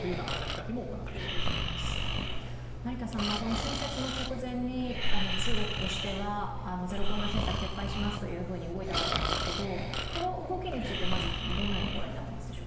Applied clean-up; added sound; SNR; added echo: none; Breathing; -5 dB; reverberation time 1.1 s.